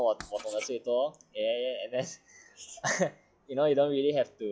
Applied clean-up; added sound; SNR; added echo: classical method log-MMSE.